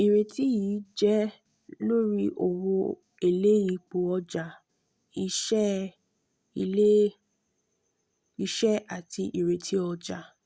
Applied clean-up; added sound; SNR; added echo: none; none; none; none.